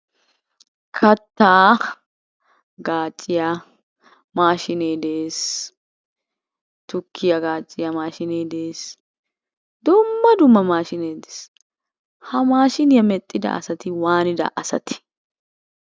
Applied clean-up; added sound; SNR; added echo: none; none; none; none.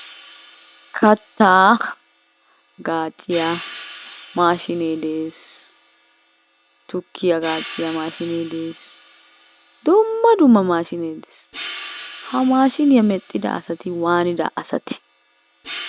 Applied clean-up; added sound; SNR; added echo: none; Hi-hat; 15 dB; none.